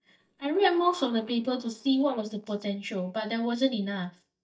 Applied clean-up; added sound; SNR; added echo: neural mask model DeepFilterNet 3.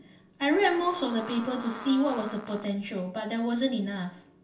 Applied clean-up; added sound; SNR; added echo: none; Fart; 14 dB; reverberation time 0.3 s.